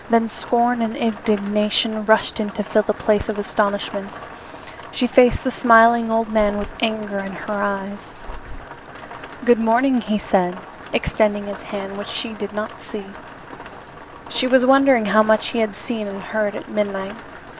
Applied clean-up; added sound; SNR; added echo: none; Fireworks + Rain; 15 dB; none.